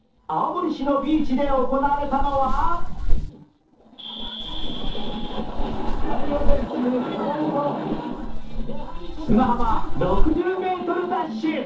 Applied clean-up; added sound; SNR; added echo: neural separator model SepFormer DNS4.